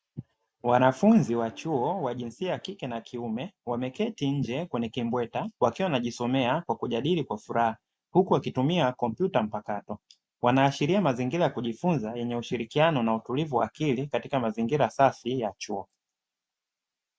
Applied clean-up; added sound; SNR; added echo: none; none; none; none.